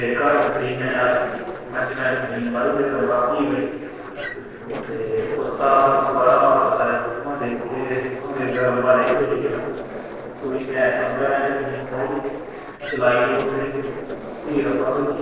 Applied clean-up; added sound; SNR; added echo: neural separator model SepFormer DNS4.